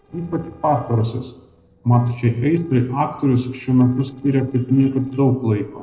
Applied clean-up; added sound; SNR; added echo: neural separator model SepFormer DNS4.